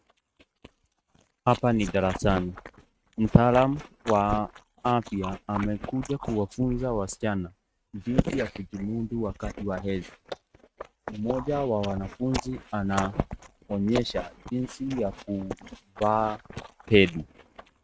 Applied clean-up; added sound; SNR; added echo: neural mask model RNNoise.